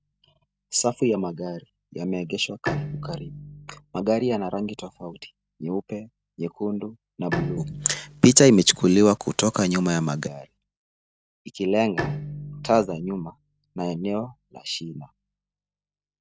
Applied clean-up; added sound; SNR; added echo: neural mask model RNNoise.